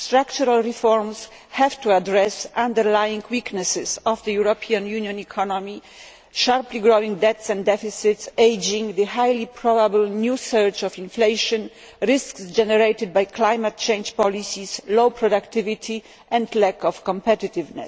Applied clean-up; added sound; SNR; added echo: none; none; none; none.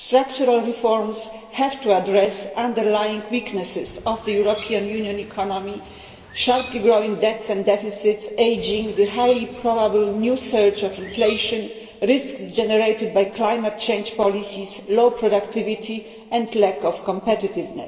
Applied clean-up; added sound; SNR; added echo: none; Bird; 18 dB; reverberation time 1.7 s.